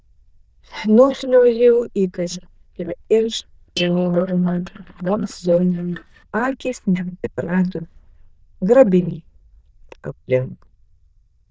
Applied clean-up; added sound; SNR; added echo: neural diffusion model UNIVERSE++.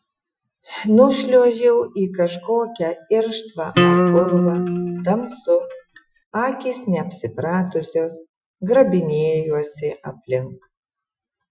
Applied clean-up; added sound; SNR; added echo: classical method Wiener filter.